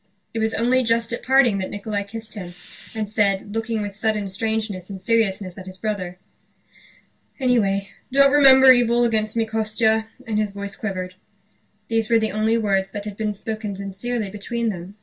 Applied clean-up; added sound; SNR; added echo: none; none; none; reverberation time 0.1 s.